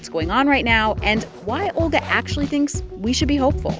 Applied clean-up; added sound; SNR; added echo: none; Zipper (clothing); 19 dB; none.